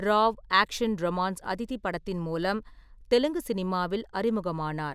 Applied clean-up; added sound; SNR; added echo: none; none; none; none.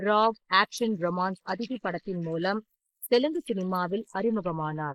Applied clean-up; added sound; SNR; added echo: neural mask model Resemble Enhance denoiser.